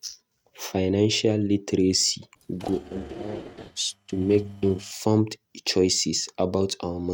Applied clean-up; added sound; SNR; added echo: neural mask model RNNoise.